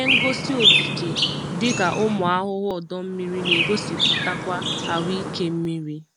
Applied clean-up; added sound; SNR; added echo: none; Chirp, tweet; -1 dB; none.